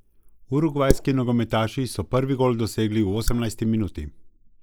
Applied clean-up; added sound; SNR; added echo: neural mask model Resemble Enhance denoiser.